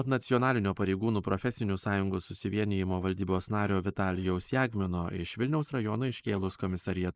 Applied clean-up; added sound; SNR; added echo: neural mask model Resemble Enhance denoiser.